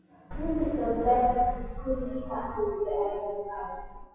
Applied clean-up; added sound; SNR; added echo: classical method WPE with log-MMSE.